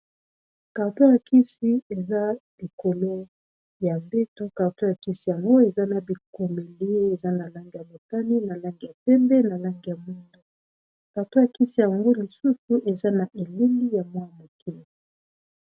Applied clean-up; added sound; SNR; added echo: none; none; none; none.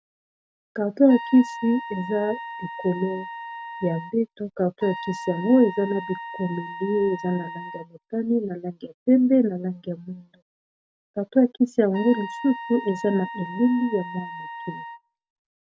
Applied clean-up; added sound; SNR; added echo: none; Trumpet; 12 dB; none.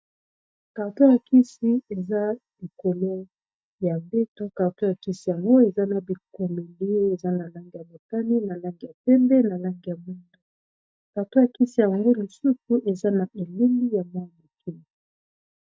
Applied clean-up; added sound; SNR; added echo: neural mask model DeepFilterNet 3.